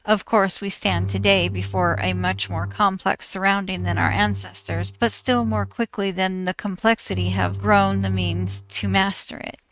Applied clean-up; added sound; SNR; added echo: neural mask model RNNoise.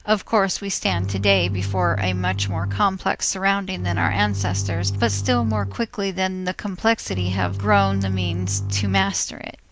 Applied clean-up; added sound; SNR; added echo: none; Bowed string instrument; 3 dB; none.